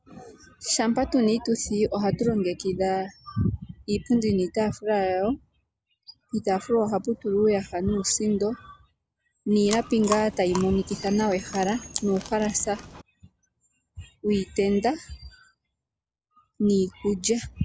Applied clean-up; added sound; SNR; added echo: none; Chewing, mastication; 11 dB; none.